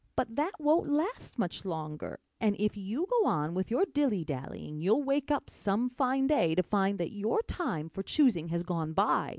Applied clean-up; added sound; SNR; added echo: none; none; none; none.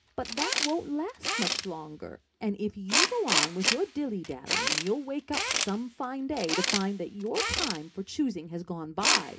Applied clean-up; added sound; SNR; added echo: none; Tools; -1 dB; reverberation time 0.3 s.